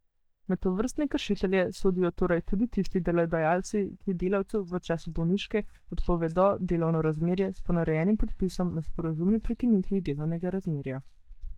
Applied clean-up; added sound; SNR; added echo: neural mask model DeepFilterNet 3.